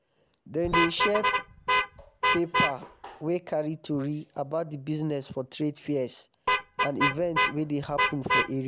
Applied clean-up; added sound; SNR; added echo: none; Vehicle horn, car horn, honking; -1 dB; none.